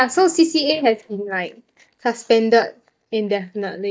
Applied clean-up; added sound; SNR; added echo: neural mask model DeepFilterNet 3.